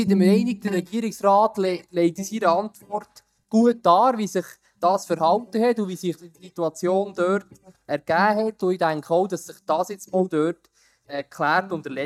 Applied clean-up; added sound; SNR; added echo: neural mask model DeepFilterNet 3.